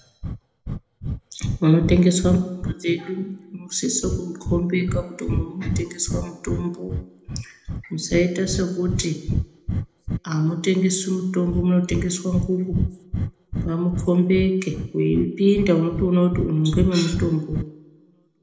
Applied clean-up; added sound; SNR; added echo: none; Breathing; 6 dB; reverberation time 0.8 s.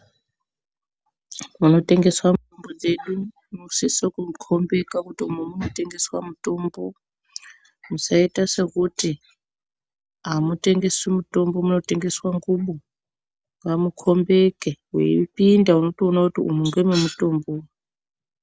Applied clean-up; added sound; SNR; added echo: none; none; none; none.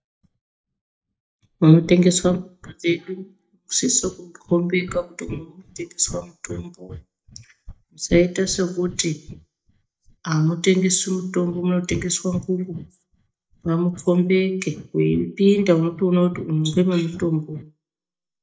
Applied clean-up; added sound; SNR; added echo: neural mask model DeepFilterNet 3.